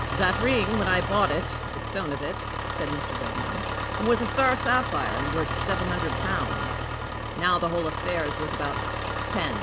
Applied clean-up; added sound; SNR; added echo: none; Engine; 1 dB; none.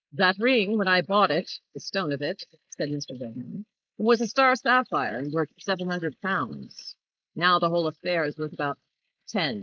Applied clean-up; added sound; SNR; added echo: neural mask model Resemble Enhance denoiser.